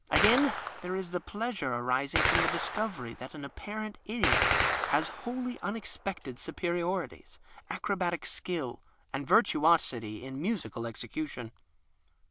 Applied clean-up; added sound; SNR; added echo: none; Gunshot, gunfire; 3 dB; none.